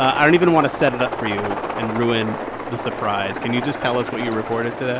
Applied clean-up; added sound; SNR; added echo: none; Aircraft; 7 dB; none.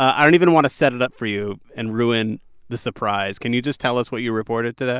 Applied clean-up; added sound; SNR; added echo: none; none; none; none.